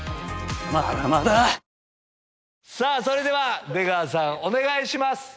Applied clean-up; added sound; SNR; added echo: none; none; none; none.